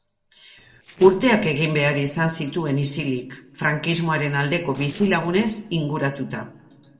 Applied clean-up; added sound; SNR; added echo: neural separator model SepFormer DNS4.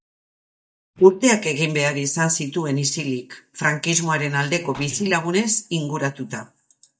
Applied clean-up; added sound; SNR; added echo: neural mask model DeepFilterNet 3.